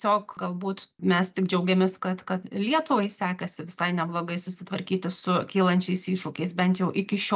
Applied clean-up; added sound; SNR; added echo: none; none; none; none.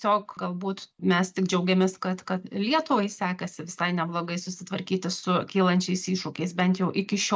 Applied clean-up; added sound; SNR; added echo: neural mask model Resemble Enhance denoiser.